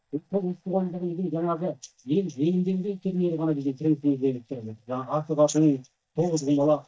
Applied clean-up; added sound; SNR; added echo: neural mask model DeepFilterNet 3.